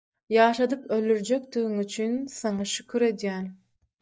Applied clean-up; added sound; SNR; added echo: neural mask model DeepFilterNet 3.